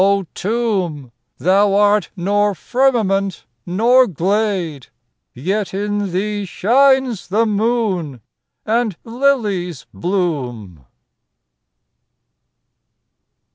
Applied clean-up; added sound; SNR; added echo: none; none; none; none.